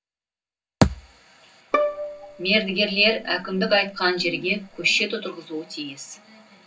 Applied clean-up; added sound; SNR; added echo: none; Bowed string instrument; 7 dB; reverberation time 0.4 s.